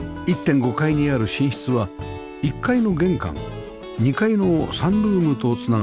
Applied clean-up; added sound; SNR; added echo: none; none; none; none.